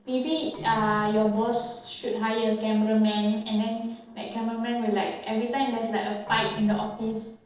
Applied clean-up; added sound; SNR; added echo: neural separator model SepFormer DNS4.